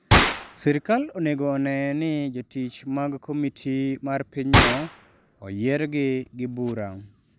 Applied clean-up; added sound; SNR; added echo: none; Gunshot, gunfire; 0 dB; none.